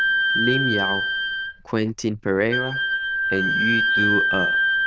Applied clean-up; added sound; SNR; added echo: neural diffusion model UNIVERSE++.